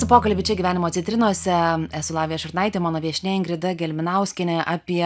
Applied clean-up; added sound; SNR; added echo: none; Bowed string instrument; 17 dB; none.